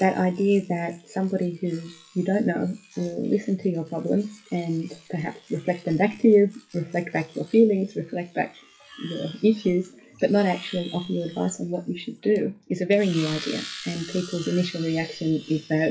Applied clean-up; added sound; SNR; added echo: classical method WPE with log-MMSE.